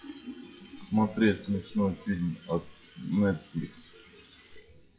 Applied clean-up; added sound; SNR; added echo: classical method WPE with log-MMSE.